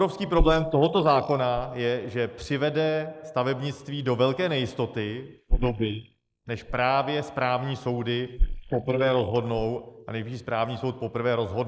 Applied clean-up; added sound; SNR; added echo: neural mask model Resemble Enhance denoiser.